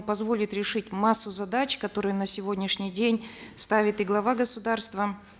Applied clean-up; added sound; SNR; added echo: none; none; none; none.